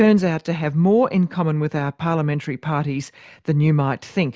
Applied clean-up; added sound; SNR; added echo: none; none; none; none.